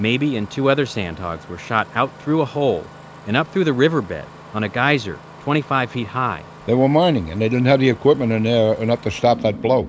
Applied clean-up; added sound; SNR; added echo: none; Engine starting; 19 dB; none.